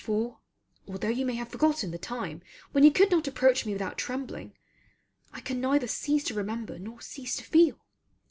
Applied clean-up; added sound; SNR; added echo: none; none; none; none.